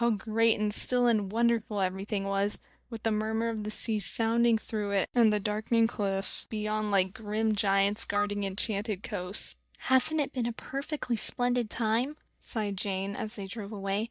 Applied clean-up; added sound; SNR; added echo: neural mask model DeepFilterNet 3.